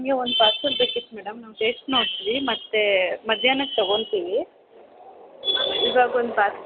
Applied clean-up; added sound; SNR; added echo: none; none; none; none.